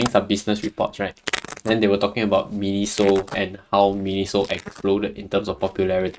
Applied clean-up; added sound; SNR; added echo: neural mask model RNNoise.